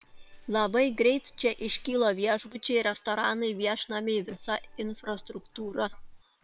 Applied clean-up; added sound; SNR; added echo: neural separator model SepFormer WHAM!.